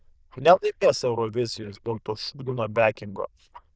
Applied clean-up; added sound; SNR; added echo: neural diffusion model UNIVERSE++.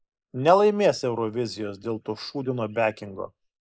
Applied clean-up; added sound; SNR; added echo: neural mask model Resemble Enhance denoiser.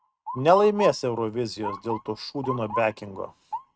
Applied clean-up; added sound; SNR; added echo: neural mask model RNNoise.